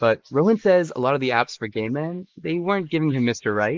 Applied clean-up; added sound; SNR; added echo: neural mask model Resemble Enhance denoiser.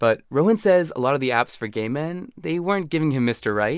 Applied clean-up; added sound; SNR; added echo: none; none; none; none.